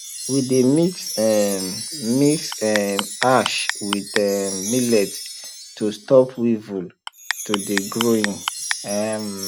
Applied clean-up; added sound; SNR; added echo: none; Wind chime + Clock; 8 dB; none.